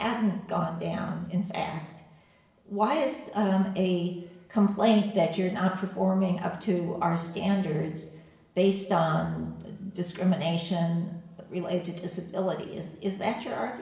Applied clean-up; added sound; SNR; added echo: none; none; none; reverberation time 0.9 s.